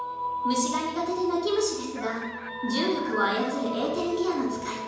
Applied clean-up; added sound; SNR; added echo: none; Chicken, rooster; 14 dB; reverberation time 1.0 s.